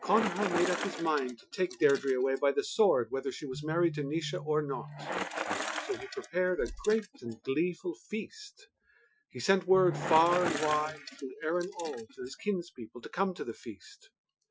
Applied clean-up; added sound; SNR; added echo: classical method Wiener filter.